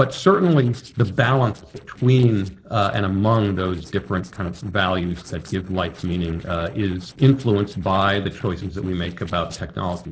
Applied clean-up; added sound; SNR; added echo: neural separator model SepFormer DNS4.